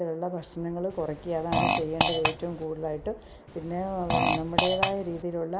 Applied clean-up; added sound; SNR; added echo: none; Fart; -2 dB; none.